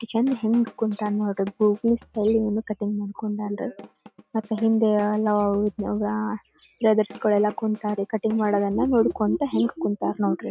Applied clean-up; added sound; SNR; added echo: neural mask model RNNoise.